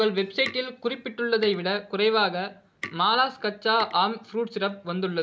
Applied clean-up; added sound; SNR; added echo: none; Tick; 19 dB; none.